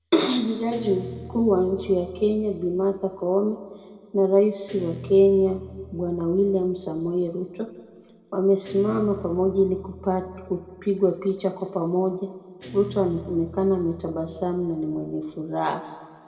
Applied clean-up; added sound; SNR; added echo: none; Guitar; 19 dB; reverberation time 1.8 s.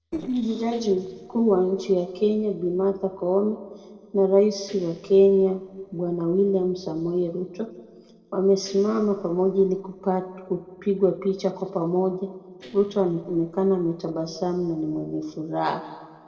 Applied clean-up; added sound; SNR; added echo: neural separator model SepFormer DNS4.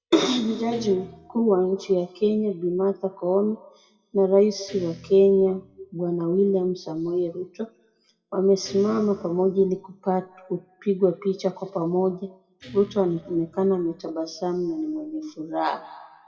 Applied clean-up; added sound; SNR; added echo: classical method WPE with log-MMSE.